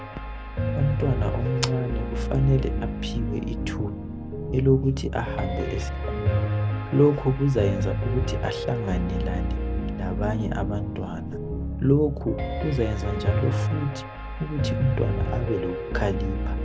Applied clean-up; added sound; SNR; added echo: none; Piano; 1 dB; none.